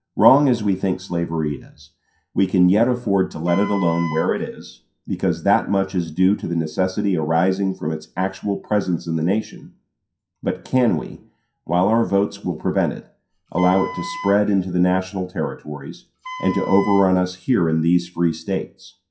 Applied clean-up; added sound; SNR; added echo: classical method WPE with log-MMSE.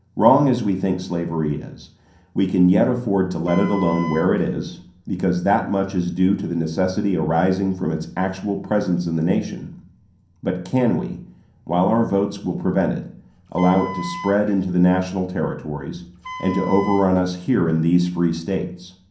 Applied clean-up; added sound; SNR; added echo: none; Wind instrument, woodwind instrument; 13 dB; reverberation time 0.6 s.